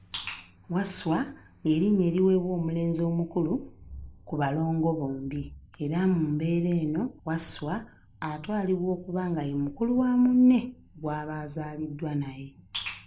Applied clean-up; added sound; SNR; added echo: none; none; none; none.